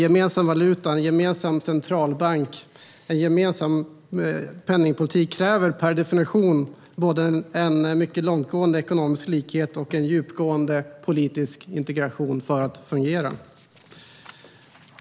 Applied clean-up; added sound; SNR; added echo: none; none; none; none.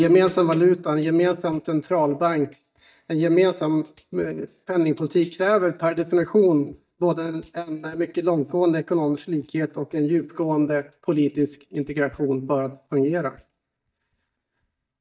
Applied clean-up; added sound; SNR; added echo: neural mask model DeepFilterNet 3.